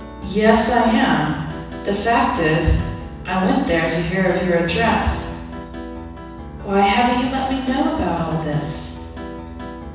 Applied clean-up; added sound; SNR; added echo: none; Piano; 13 dB; reverberation time 1.1 s.